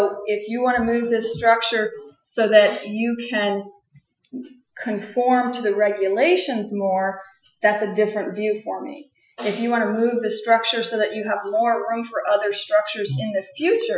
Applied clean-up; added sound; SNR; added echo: classical method Wiener filter.